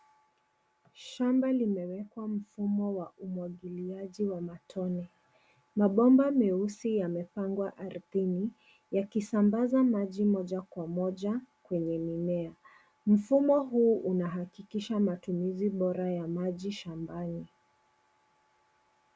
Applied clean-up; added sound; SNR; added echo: none; none; none; none.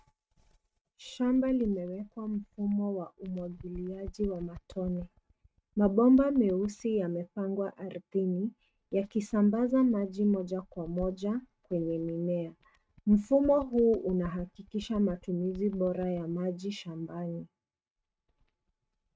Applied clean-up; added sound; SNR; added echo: neural mask model RNNoise.